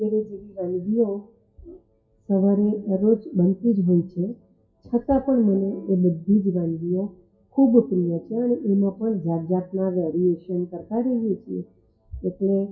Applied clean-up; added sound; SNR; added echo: classical method WPE with log-MMSE.